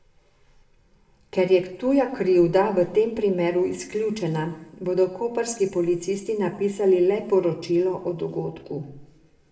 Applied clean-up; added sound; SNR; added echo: none; none; none; reverberation time 0.9 s.